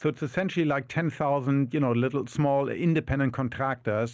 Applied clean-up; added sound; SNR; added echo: none; none; none; none.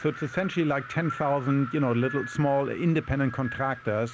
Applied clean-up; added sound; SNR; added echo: none; Wind; 14 dB; none.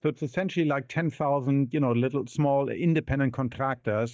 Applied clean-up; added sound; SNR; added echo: neural mask model DeepFilterNet 3.